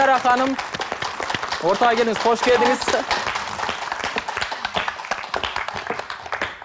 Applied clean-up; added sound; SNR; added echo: none; none; none; none.